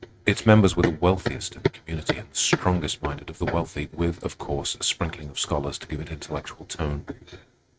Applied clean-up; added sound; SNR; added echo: neural mask model RNNoise.